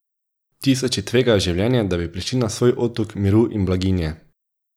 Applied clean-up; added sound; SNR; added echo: none; none; none; none.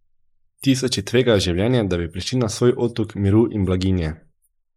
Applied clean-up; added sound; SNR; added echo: neural mask model Resemble Enhance denoiser.